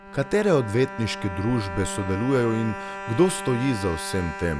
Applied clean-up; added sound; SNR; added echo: none; Bowed string instrument; 10 dB; none.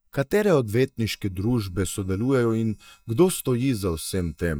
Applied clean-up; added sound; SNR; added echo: neural mask model DeepFilterNet 3.